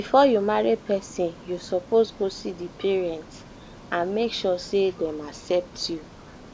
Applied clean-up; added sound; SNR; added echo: none; Ocean; 19 dB; none.